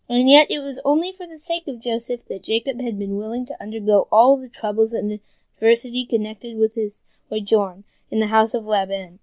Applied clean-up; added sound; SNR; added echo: none; none; none; none.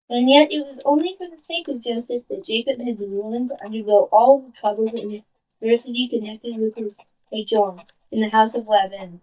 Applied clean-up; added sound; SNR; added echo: neural mask model DeepFilterNet 3.